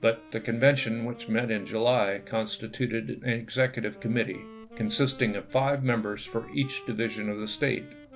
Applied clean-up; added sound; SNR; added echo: none; Wind instrument, woodwind instrument; 19 dB; none.